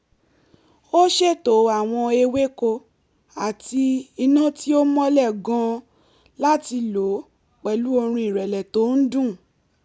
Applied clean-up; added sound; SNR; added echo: none; none; none; none.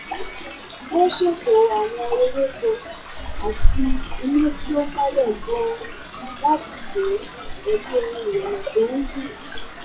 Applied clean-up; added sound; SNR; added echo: classical method WPE with log-MMSE.